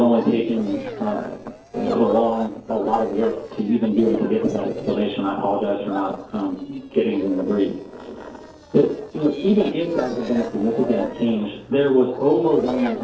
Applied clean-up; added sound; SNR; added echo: neural separator model SepFormer DNS4.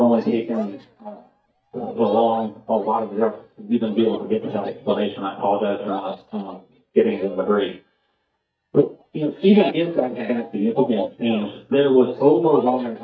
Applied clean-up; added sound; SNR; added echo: neural mask model DeepFilterNet 3.